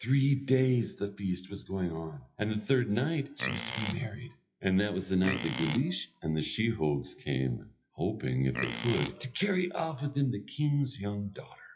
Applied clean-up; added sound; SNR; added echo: classical method WPE with log-MMSE.